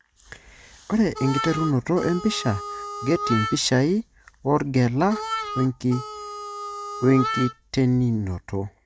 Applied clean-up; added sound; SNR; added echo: none; Harmonica; 7 dB; none.